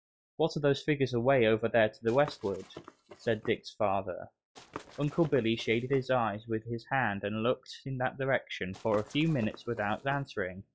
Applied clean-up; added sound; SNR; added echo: classical method log-MMSE.